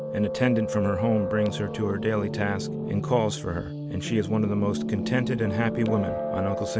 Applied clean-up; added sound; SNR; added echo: none; Piano; 4 dB; none.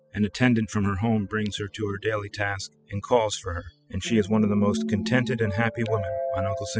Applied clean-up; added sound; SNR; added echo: classical method spectral subtraction.